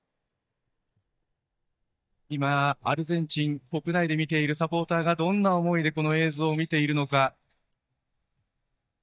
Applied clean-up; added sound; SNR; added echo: neural mask model DeepFilterNet 3.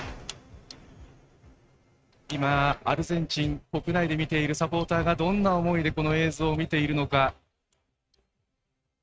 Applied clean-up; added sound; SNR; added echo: neural mask model RNNoise.